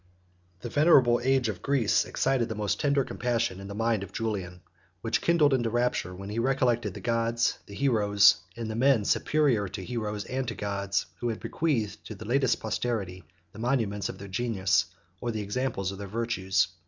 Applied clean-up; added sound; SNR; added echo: none; none; none; none.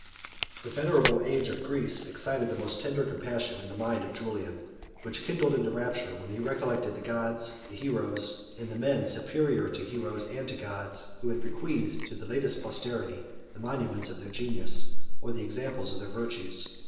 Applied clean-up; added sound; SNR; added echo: none; Chewing, mastication; -2 dB; reverberation time 1.0 s.